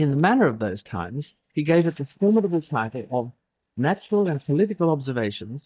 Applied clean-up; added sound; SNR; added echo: neural mask model DeepFilterNet 3.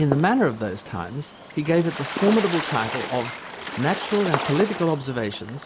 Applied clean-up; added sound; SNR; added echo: none; Water / Splash, splatter + Fireworks; 8 dB; none.